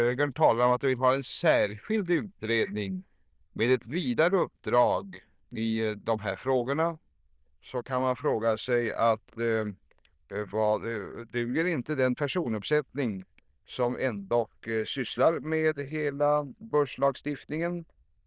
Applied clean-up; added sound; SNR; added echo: neural diffusion model UNIVERSE++.